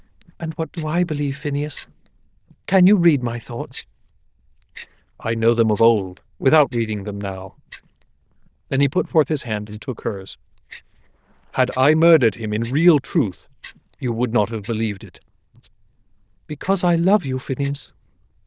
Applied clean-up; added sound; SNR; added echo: neural diffusion model UNIVERSE++.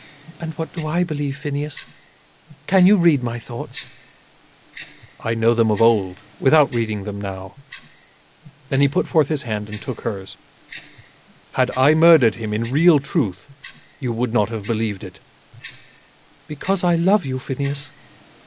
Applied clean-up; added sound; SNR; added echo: none; Tick-tock; 15 dB; none.